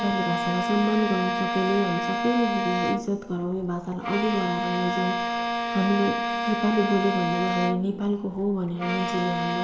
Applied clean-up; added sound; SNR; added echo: none; Bowed string instrument; 2 dB; reverberation time 1.0 s.